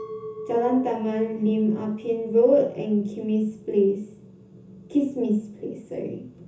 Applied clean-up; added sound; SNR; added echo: none; Chink, clink; 18 dB; reverberation time 0.6 s.